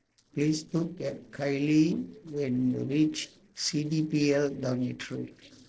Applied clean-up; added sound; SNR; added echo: neural separator model SepFormer DNS4.